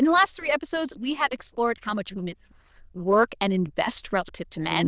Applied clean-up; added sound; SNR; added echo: neural diffusion model UNIVERSE++.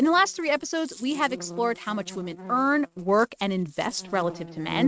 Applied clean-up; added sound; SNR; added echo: neural mask model RNNoise.